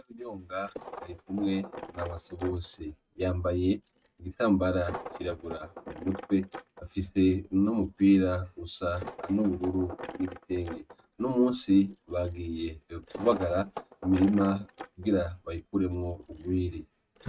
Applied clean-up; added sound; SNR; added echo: neural mask model RNNoise.